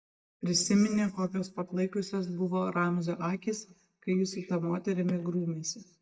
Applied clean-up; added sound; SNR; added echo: neural mask model DeepFilterNet 3.